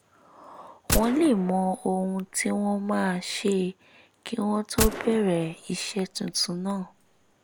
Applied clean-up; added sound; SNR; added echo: none; Gunshot, gunfire; 7 dB; none.